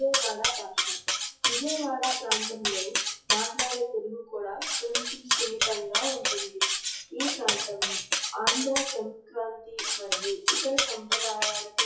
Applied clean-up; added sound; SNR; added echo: classical method WPE with log-MMSE.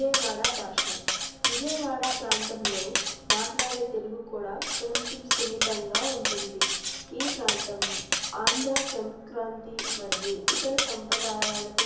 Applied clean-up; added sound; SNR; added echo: none; Cutlery, silverware; -4 dB; reverberation time 0.9 s.